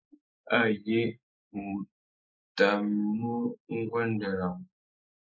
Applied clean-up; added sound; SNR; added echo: neural mask model Resemble Enhance denoiser.